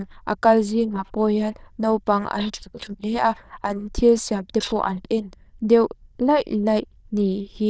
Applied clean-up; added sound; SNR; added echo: neural diffusion model UNIVERSE++.